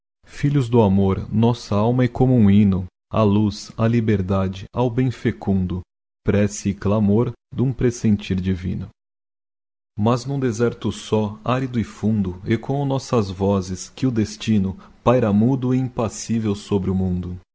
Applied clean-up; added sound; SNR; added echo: none; none; none; none.